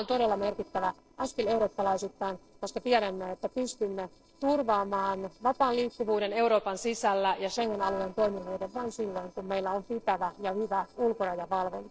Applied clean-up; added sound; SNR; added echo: neural separator model SepFormer DNS4.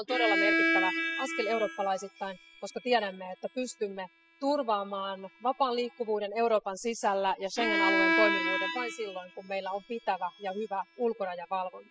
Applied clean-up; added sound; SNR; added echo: classical method spectral subtraction.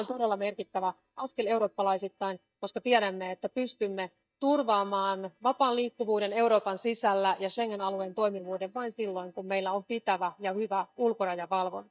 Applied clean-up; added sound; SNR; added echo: neural mask model DeepFilterNet 3.